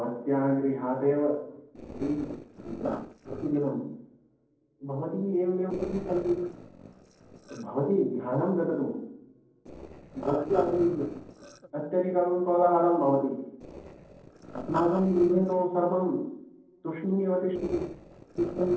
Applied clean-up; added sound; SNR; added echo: neural separator model SepFormer DNS4.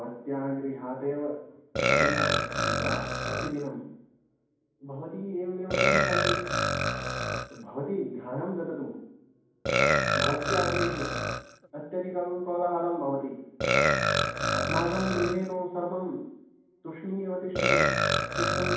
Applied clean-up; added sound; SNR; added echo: none; Burping, eructation; -4 dB; reverberation time 1.2 s.